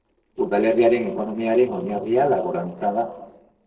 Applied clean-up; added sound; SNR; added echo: neural separator model SepFormer DNS4.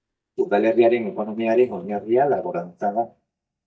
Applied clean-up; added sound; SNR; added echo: neural mask model DeepFilterNet 3.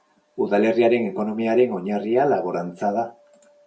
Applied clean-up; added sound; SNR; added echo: none; none; none; none.